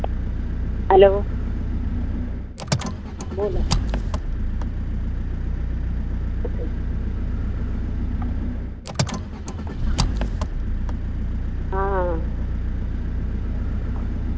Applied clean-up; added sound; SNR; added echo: none; Engine; -5 dB; none.